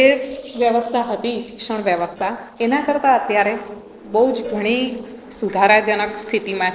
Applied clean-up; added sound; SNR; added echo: neural separator model SepFormer DNS4.